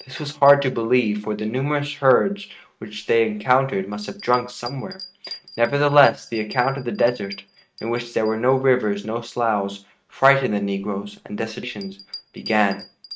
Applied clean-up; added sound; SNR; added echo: neural mask model RNNoise.